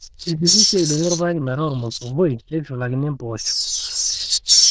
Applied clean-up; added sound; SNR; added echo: neural diffusion model UNIVERSE++.